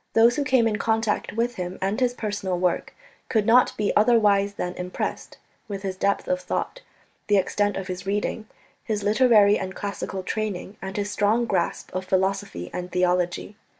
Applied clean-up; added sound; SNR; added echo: none; none; none; none.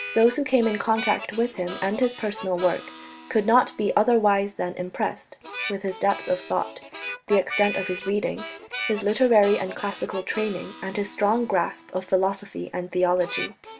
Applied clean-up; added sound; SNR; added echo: none; Harmonica; 12 dB; none.